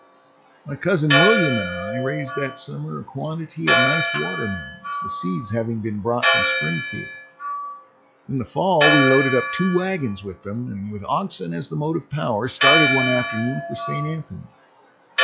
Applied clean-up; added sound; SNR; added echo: classical method log-MMSE.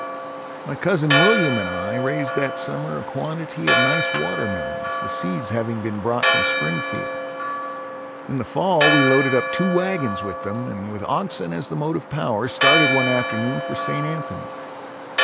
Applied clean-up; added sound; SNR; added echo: none; Church bell; 0 dB; none.